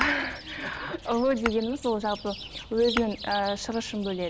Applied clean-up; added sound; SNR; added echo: none; Tap / Glass + Chirp, tweet; 10 dB; none.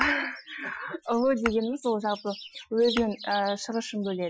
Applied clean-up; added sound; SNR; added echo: classical method Wiener filter.